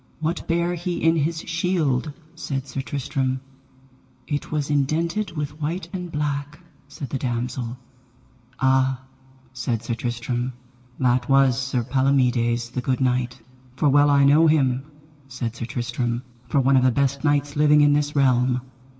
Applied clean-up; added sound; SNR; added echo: none; none; none; reverberation time 1.4 s.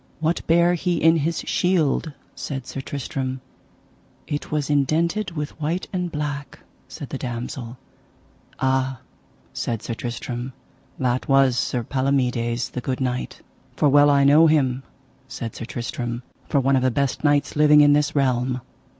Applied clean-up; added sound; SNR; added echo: none; none; none; none.